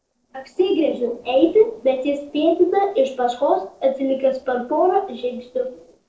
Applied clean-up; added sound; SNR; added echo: neural separator model SepFormer DNS4.